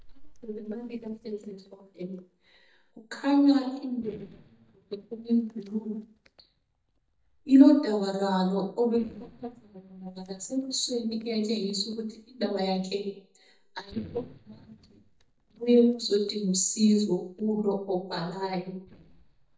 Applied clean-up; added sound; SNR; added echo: neural mask model DeepFilterNet 3.